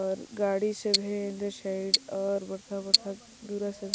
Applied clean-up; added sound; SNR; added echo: none; Tick-tock; 0 dB; none.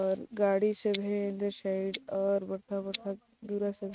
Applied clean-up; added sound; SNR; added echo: neural mask model RNNoise.